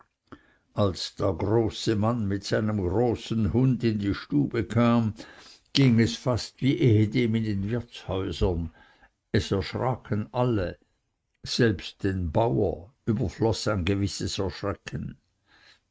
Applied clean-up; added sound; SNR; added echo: neural mask model RNNoise.